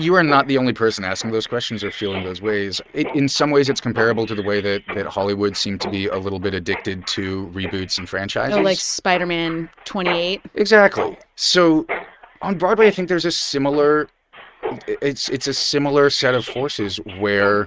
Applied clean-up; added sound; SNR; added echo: neural mask model RNNoise.